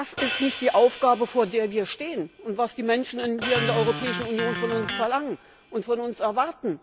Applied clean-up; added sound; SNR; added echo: none; Hi-hat + Electric guitar; 7 dB; none.